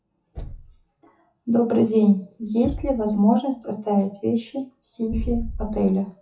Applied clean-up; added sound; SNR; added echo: classical method WPE with log-MMSE.